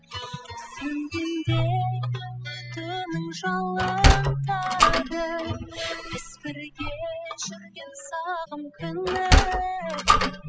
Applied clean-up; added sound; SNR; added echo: classical method spectral subtraction.